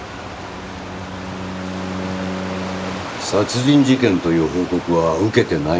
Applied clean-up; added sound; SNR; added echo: none; Bowed string instrument; 12 dB; none.